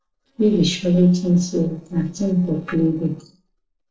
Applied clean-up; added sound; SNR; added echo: neural separator model SepFormer DNS4.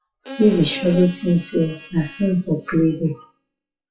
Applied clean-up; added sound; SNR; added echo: classical method WPE with log-MMSE.